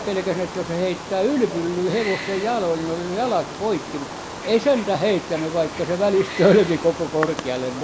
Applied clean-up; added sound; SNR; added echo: none; Wild animals; 10 dB; none.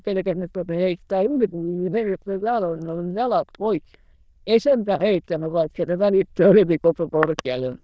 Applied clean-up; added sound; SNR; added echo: neural diffusion model UNIVERSE++.